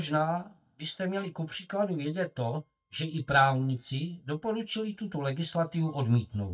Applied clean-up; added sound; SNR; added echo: neural mask model DeepFilterNet 3.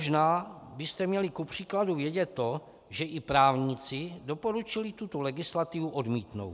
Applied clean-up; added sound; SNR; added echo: none; none; none; none.